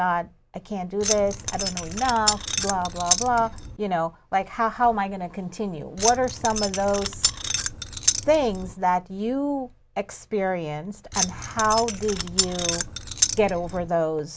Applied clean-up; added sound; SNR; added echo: none; Keys jangling; 2 dB; none.